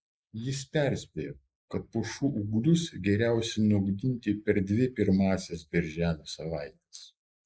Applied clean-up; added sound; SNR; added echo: neural mask model Resemble Enhance denoiser.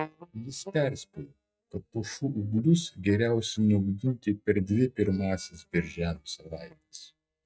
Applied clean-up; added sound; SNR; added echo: neural mask model DeepFilterNet 3.